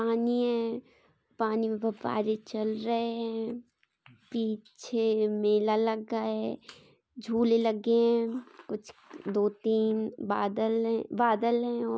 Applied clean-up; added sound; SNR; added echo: none; none; none; none.